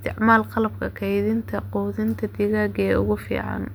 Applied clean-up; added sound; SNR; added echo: none; none; none; none.